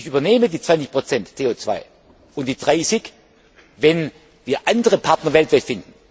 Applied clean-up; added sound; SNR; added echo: none; none; none; none.